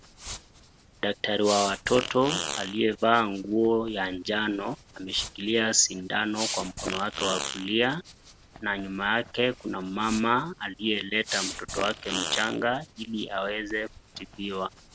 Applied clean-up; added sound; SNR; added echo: none; Fart; 10 dB; none.